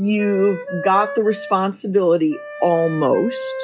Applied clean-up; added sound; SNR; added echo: classical method log-MMSE.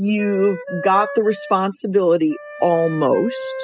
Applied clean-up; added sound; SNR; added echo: classical method spectral subtraction.